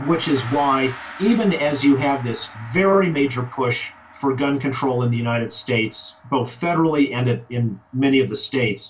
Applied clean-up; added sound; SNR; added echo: none; Gong; 20 dB; reverberation time 0.2 s.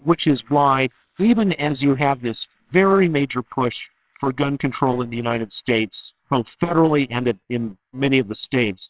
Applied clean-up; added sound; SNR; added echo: neural separator model SepFormer WHAMR!.